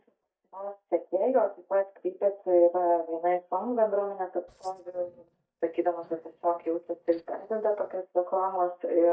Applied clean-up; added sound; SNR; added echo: neural mask model DeepFilterNet 3.